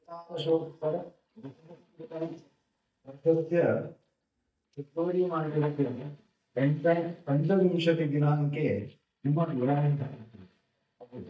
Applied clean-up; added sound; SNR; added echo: neural mask model DeepFilterNet 3.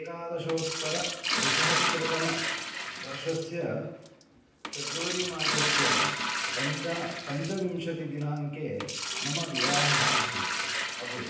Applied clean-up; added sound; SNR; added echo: none; Liquid; -3 dB; reverberation time 0.9 s.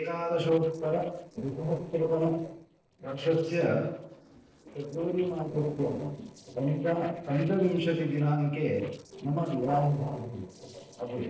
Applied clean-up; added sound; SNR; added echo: neural separator model SepFormer DNS4.